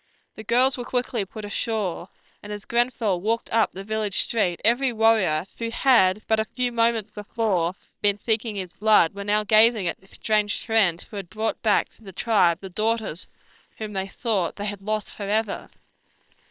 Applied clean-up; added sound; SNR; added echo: neural separator model SepFormer WHAM!.